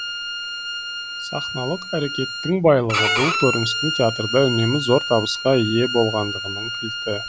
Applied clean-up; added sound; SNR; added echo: none; Bowed string instrument; 5 dB; none.